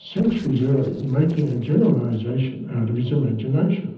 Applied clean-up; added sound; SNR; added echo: neural separator model SepFormer DNS4.